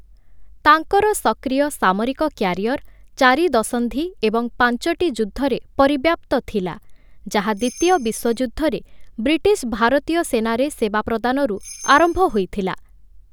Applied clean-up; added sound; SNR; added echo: none; Bell; 18 dB; none.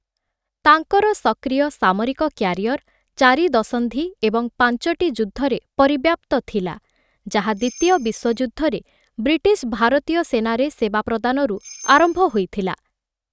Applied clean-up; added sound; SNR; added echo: neural mask model RNNoise.